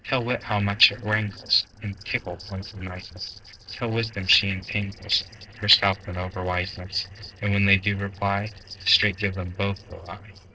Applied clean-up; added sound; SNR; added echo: neural separator model SepFormer DNS4.